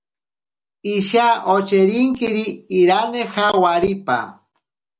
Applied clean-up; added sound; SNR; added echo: none; none; none; none.